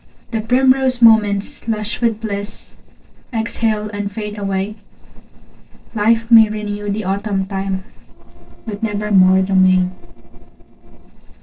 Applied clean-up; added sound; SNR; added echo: neural separator model SepFormer DNS4.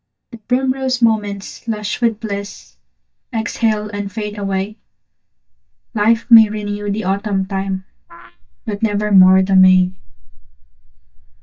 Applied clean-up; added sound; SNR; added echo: neural mask model DeepFilterNet 3.